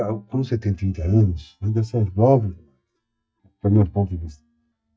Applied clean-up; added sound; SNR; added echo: neural mask model DeepFilterNet 3.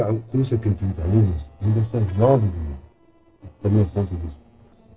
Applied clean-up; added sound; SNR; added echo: neural separator model SepFormer DNS4.